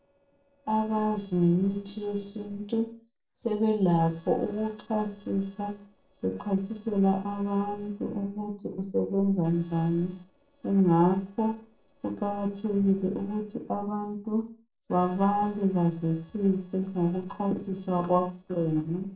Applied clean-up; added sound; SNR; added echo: neural separator model SepFormer DNS4.